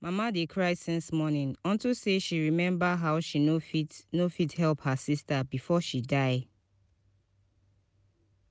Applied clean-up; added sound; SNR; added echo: none; none; none; none.